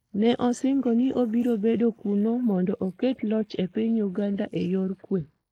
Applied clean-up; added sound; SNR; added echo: neural mask model Resemble Enhance denoiser.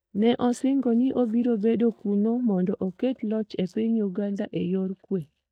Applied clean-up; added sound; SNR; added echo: neural mask model DeepFilterNet 3.